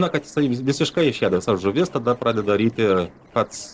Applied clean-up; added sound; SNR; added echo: neural separator model SepFormer DNS4.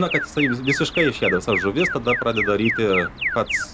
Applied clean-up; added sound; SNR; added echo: none; Alarm; 4 dB; none.